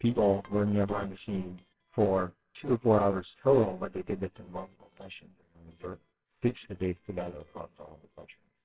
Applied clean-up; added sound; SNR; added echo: neural separator model SepFormer WHAMR!.